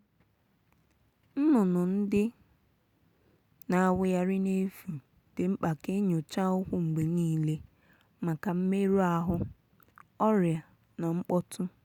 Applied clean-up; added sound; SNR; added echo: none; none; none; none.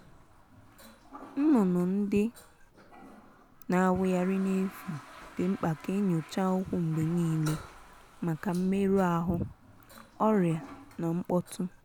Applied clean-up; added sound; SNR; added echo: none; Toilet flush; 19 dB; none.